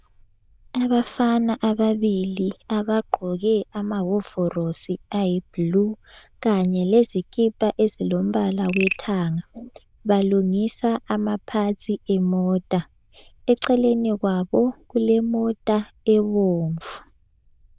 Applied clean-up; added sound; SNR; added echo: neural diffusion model UNIVERSE++.